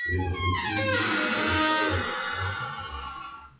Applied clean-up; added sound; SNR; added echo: classical method WPE with log-MMSE.